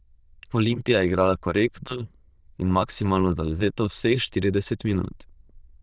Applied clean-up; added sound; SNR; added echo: neural diffusion model UNIVERSE++.